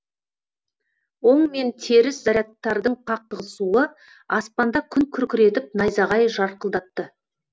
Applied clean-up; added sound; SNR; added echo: none; none; none; none.